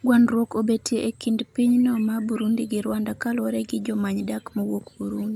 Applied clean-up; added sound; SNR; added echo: none; none; none; none.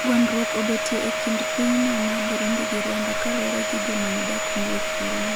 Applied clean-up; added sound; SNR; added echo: none; Domestic sounds, home sounds; -1 dB; none.